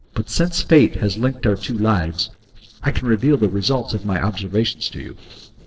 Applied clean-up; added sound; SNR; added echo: neural separator model SepFormer DNS4.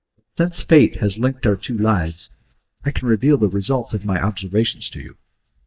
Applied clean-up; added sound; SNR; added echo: neural mask model DeepFilterNet 3.